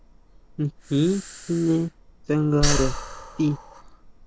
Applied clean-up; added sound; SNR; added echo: none; Breathing; 5 dB; none.